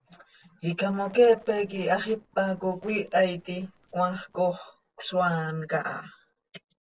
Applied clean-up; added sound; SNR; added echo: neural separator model SepFormer DNS4.